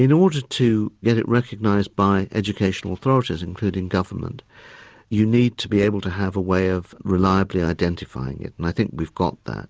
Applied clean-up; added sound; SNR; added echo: none; none; none; none.